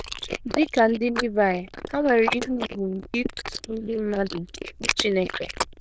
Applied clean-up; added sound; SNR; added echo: neural diffusion model UNIVERSE++.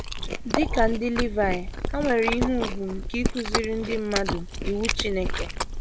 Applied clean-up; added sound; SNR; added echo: none; Chewing, mastication; 1 dB; none.